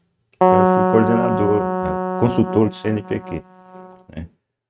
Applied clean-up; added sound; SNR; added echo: neural mask model RNNoise.